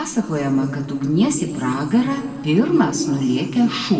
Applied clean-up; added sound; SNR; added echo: none; none; none; reverberation time 2.4 s.